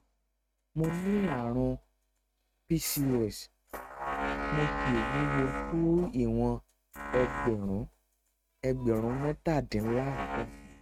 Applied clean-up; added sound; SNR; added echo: neural mask model RNNoise.